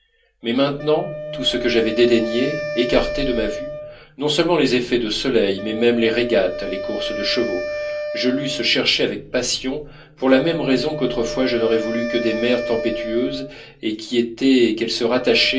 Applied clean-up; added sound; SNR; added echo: none; Wind instrument, woodwind instrument; 9 dB; reverberation time 0.3 s.